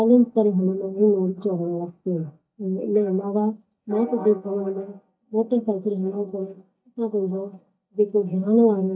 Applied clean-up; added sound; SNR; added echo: neural mask model DeepFilterNet 3.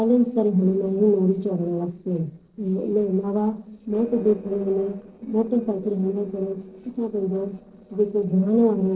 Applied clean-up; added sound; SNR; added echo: neural separator model SepFormer DNS4.